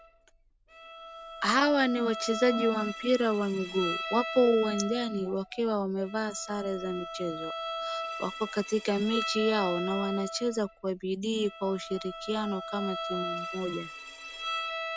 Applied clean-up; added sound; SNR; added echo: none; Bowed string instrument; 8 dB; none.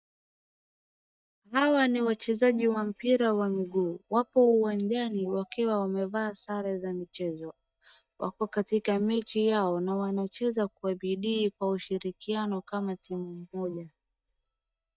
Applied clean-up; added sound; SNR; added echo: neural mask model DeepFilterNet 3.